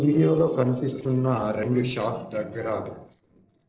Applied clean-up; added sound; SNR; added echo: neural separator model SepFormer DNS4.